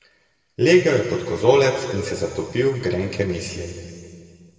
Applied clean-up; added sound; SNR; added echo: none; none; none; reverberation time 2.3 s.